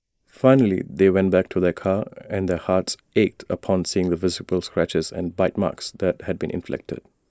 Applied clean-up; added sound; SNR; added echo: neural mask model Resemble Enhance denoiser.